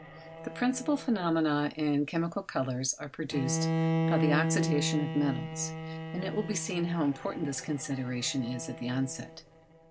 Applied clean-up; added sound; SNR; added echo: none; Bowed string instrument; 4 dB; none.